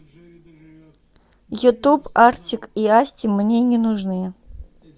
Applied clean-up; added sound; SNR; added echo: none; none; none; none.